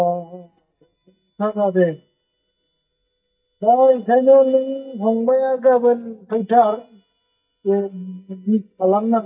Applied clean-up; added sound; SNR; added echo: neural mask model DeepFilterNet 3.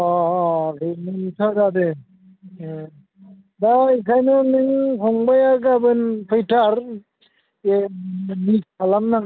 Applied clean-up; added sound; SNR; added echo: none; none; none; none.